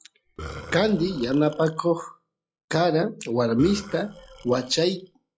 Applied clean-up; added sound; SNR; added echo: classical method log-MMSE.